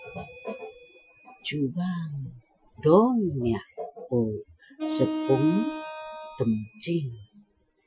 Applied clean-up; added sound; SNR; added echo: classical method Wiener filter.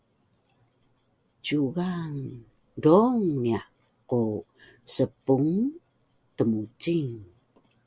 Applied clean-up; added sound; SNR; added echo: none; none; none; none.